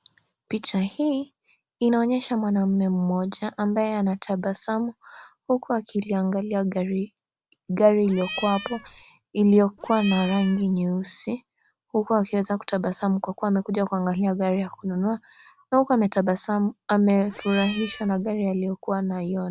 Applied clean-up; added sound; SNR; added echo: none; Cat; 12 dB; none.